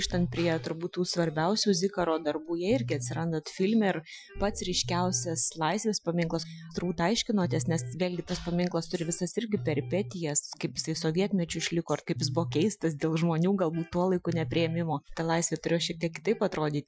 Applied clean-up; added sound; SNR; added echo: classical method Wiener filter.